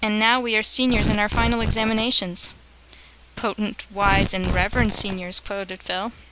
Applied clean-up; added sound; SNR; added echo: none; Tearing; 5 dB; none.